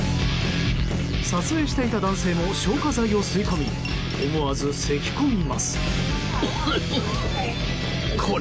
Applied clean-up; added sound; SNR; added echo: none; Coin (dropping) / Glass; 17 dB; none.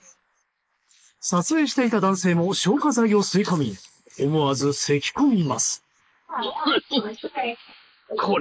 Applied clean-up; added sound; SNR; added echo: neural mask model Resemble Enhance denoiser.